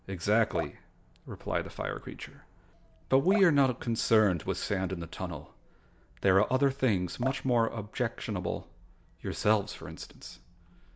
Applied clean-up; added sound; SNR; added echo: none; Drip; 14 dB; none.